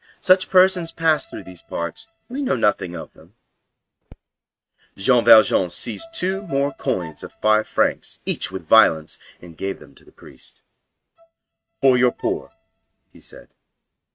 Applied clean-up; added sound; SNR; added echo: neural mask model RNNoise.